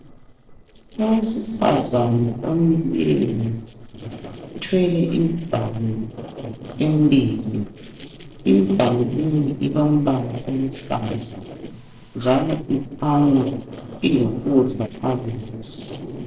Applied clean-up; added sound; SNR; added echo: neural separator model SepFormer DNS4.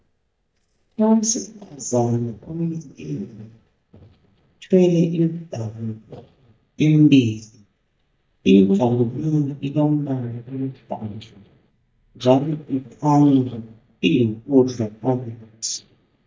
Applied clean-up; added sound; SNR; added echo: neural mask model DeepFilterNet 3.